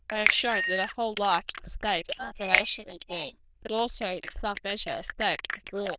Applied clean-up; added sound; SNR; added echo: neural diffusion model UNIVERSE++.